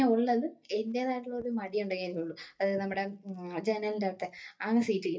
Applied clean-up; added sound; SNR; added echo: neural mask model DeepFilterNet 3.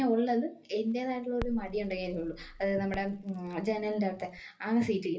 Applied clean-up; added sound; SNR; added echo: none; Crackle; 15 dB; reverberation time 0.3 s.